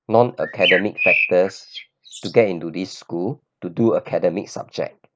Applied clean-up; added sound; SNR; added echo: neural mask model Resemble Enhance denoiser.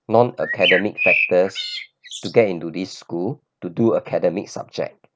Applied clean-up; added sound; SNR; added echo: none; Bird; 1 dB; none.